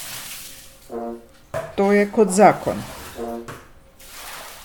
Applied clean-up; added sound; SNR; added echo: none; Bathtub (filling or washing) + Brass instrument; 12 dB; none.